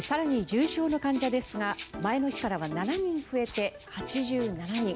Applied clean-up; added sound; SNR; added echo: none; Rattle (instrument); 18 dB; none.